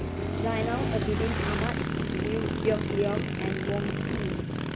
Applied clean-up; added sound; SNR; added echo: none; Motorcycle + Motorcycle / Engine; -4 dB; none.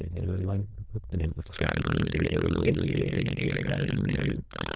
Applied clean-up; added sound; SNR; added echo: neural diffusion model UNIVERSE++.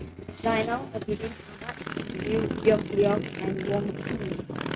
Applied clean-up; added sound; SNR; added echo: neural mask model RNNoise.